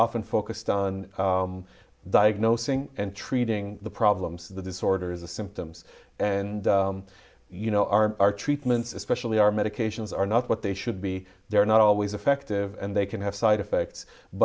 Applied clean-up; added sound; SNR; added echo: none; none; none; none.